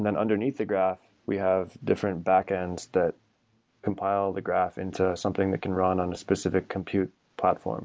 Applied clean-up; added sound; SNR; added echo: none; none; none; none.